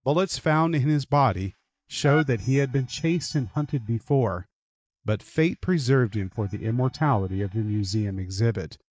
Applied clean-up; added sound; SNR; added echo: neural mask model DeepFilterNet 3.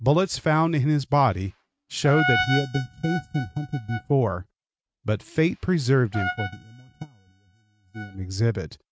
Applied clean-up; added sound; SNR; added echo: neural mask model RNNoise.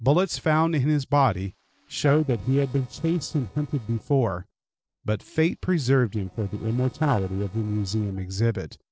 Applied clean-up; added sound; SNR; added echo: neural separator model SepFormer DNS4.